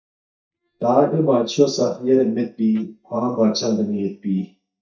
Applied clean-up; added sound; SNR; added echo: neural mask model DeepFilterNet 3.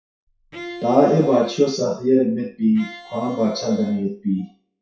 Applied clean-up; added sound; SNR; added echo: classical method WPE with log-MMSE.